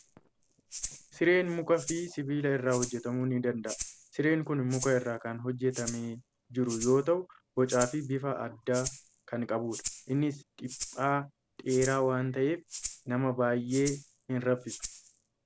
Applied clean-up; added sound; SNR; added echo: none; Rattle (instrument); 13 dB; none.